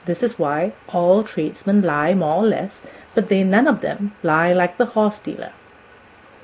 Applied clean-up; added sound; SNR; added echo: none; none; none; none.